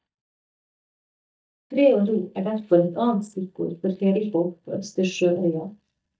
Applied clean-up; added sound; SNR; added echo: neural mask model DeepFilterNet 3.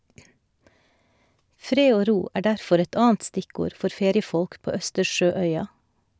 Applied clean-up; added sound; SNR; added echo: none; none; none; none.